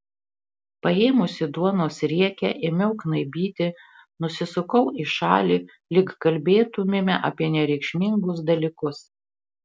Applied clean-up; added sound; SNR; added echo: none; none; none; none.